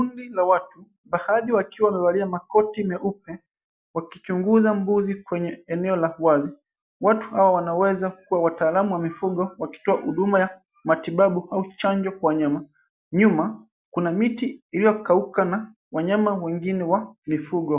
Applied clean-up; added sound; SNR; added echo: none; none; none; none.